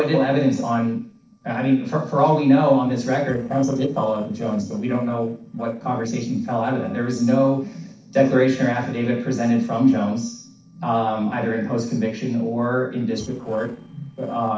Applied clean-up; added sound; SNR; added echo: neural separator model SepFormer DNS4.